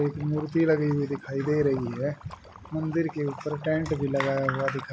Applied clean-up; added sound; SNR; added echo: none; Liquid; 18 dB; none.